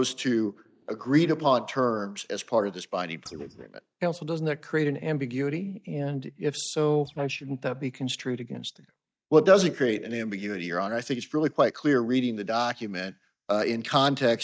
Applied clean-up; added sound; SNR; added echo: neural mask model DeepFilterNet 3.